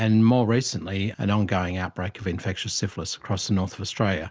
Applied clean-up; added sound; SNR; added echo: none; none; none; none.